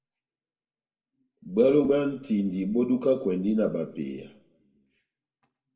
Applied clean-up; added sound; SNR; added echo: none; none; none; reverberation time 0.8 s.